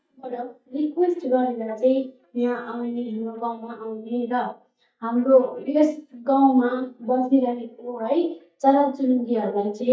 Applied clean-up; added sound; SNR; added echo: neural mask model DeepFilterNet 3.